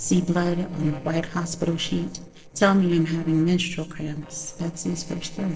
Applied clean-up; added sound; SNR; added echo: neural separator model SepFormer DNS4.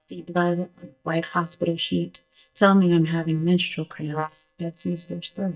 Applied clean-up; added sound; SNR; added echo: neural mask model DeepFilterNet 3.